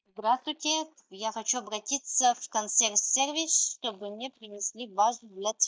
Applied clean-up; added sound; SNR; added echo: neural mask model DeepFilterNet 3.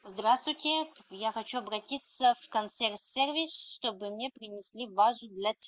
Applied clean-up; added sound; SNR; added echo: none; none; none; none.